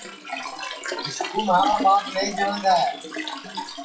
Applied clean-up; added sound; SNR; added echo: classical method WPE with log-MMSE.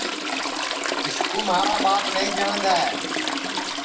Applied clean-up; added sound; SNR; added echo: none; Trickle, dribble / Toilet flush; 0 dB; reverberation time 0.2 s.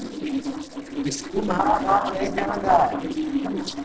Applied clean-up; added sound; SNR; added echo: neural separator model SepFormer DNS4.